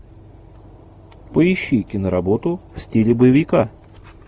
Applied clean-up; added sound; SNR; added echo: none; none; none; none.